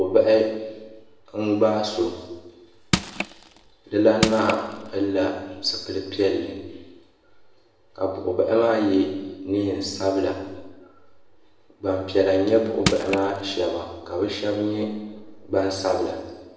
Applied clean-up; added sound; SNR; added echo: none; Crushing; 4 dB; reverberation time 1.1 s.